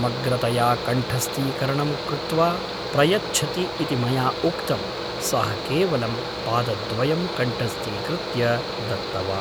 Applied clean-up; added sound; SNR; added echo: none; Mechanical fan; 5 dB; none.